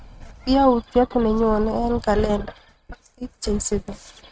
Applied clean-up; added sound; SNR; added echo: neural mask model RNNoise.